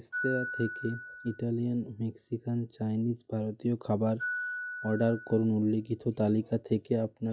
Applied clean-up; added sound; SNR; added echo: classical method log-MMSE.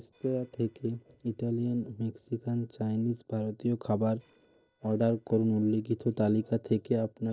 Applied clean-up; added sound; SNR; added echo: neural separator model SepFormer DNS4.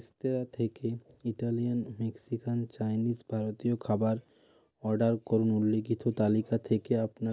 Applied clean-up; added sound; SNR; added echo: none; none; none; none.